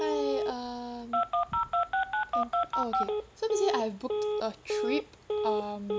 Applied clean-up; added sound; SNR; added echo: none; Telephone; -4 dB; none.